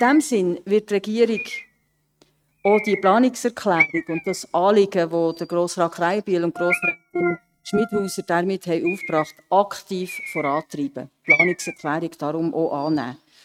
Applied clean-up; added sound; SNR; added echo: neural mask model RNNoise.